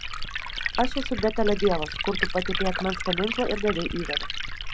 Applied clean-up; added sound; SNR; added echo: none; Liquid; 1 dB; none.